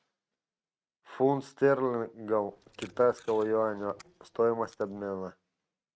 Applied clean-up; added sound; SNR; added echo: neural mask model RNNoise.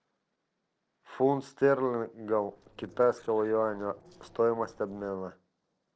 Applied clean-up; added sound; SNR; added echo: neural separator model SepFormer DNS4.